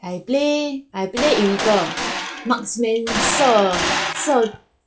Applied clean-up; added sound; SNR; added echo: classical method log-MMSE.